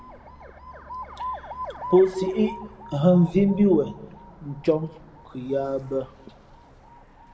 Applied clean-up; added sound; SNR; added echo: none; Alarm; 15 dB; reverberation time 1.4 s.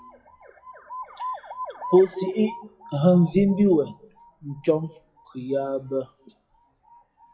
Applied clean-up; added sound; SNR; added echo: classical method WPE with log-MMSE.